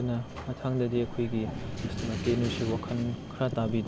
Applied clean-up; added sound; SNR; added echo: none; Crow + Bowed string instrument; 12 dB; none.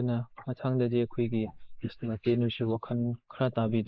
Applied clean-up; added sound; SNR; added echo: neural mask model Resemble Enhance denoiser.